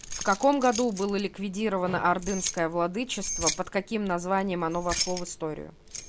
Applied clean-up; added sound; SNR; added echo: none; Keys jangling; 9 dB; none.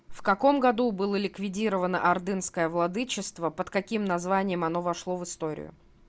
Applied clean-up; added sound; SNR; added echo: none; none; none; none.